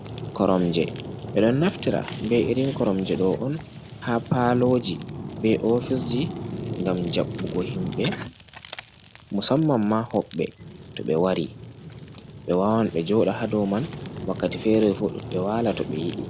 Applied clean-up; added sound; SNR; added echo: none; Fire; 10 dB; none.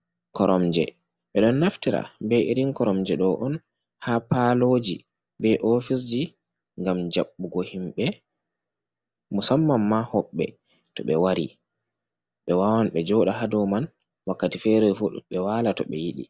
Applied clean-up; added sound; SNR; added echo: none; none; none; none.